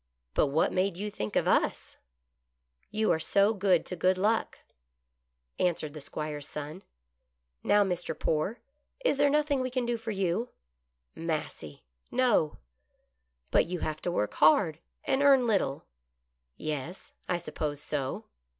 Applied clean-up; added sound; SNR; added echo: none; none; none; none.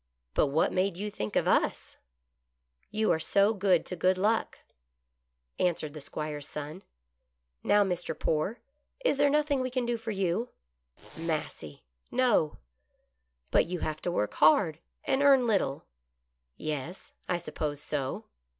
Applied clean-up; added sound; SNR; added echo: none; Zipper (clothing); 18 dB; none.